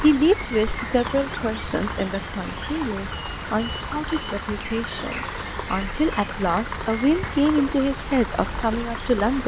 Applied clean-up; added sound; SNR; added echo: none; Rain; 6 dB; none.